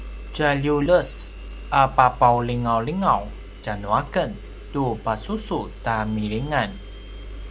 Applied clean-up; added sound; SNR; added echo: none; Engine; 13 dB; none.